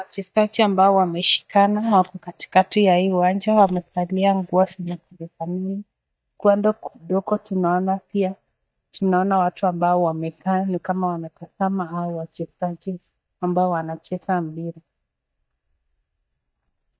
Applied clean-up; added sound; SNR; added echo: neural mask model DeepFilterNet 3.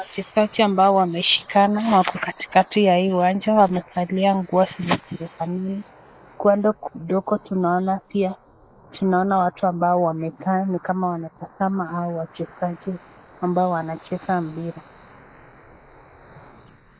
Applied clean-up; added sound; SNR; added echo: neural mask model Resemble Enhance denoiser.